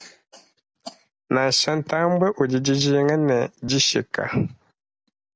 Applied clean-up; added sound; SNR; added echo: none; none; none; none.